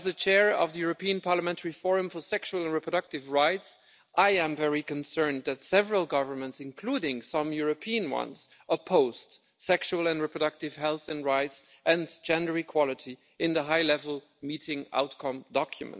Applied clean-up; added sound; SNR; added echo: none; none; none; none.